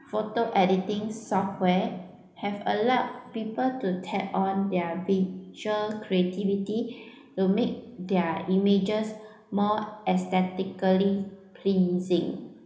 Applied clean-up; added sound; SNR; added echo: none; none; none; reverberation time 0.8 s.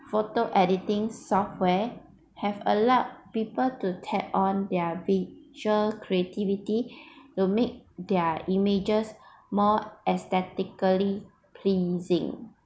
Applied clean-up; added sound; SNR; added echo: none; none; none; none.